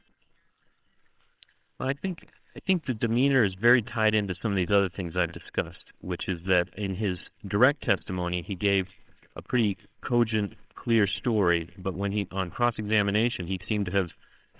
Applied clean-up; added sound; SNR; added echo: neural separator model SepFormer WHAMR!.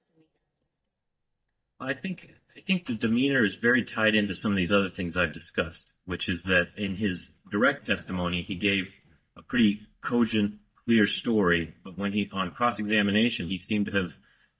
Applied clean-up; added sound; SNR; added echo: neural mask model DeepFilterNet 3.